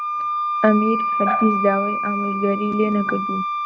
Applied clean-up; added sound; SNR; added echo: none; Wind instrument, woodwind instrument; 1 dB; none.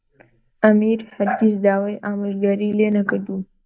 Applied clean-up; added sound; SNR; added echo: neural mask model Resemble Enhance denoiser.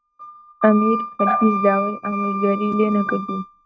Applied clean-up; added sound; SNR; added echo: neural mask model RNNoise.